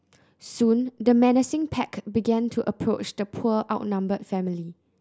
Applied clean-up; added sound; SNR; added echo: none; none; none; none.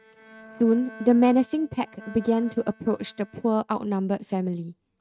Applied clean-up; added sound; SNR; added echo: neural mask model RNNoise.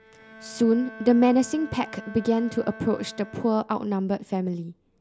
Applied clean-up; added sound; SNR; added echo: none; Bowed string instrument; 19 dB; none.